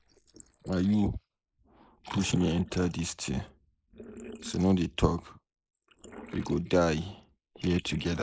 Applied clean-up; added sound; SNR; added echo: neural mask model Resemble Enhance denoiser.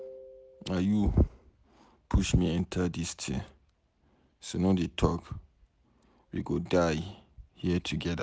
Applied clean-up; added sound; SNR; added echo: none; none; none; none.